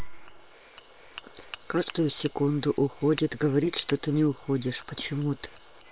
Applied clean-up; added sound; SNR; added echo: neural separator model SepFormer WHAM!.